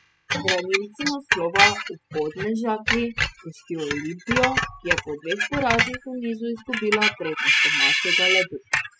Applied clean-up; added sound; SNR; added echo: classical method spectral subtraction.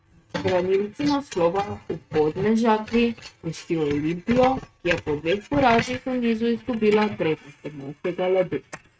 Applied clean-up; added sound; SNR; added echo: neural mask model RNNoise.